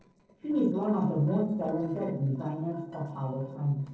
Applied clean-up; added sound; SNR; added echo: neural separator model SepFormer DNS4.